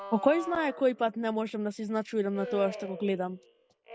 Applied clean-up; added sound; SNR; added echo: none; Alarm; 14 dB; none.